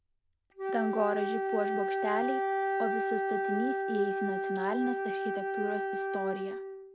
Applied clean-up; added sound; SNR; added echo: none; Wind instrument, woodwind instrument; -3 dB; none.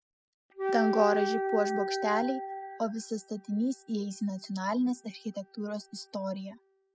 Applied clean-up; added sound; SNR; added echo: classical method spectral subtraction.